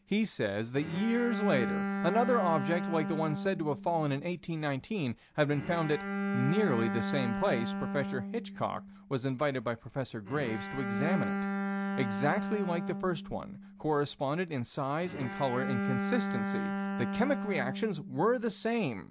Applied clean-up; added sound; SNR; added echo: none; Bowed string instrument; 4 dB; none.